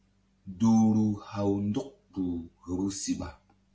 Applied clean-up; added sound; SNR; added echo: none; none; none; none.